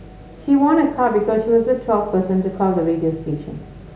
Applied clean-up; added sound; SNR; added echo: none; none; none; none.